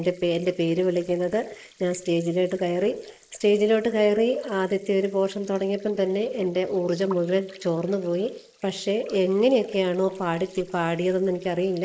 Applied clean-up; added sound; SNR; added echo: neural mask model Resemble Enhance denoiser.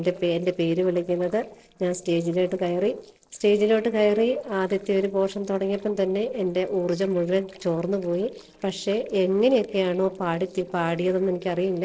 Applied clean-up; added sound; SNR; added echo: neural separator model SepFormer DNS4.